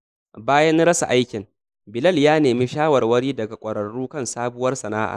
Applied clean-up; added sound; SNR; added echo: neural mask model Resemble Enhance denoiser.